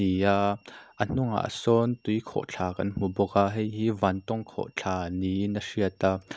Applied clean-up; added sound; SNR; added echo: none; none; none; none.